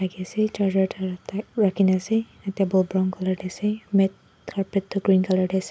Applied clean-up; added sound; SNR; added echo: none; none; none; none.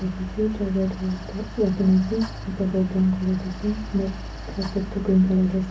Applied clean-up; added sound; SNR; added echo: none; Mechanical fan; 11 dB; reverberation time 0.4 s.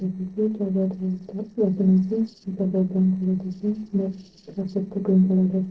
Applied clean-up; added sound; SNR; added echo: neural separator model SepFormer DNS4.